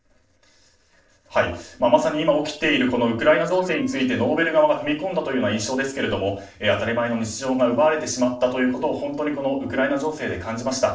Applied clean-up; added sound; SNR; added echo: neural separator model SepFormer DNS4.